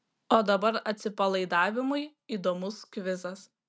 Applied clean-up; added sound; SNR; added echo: none; none; none; none.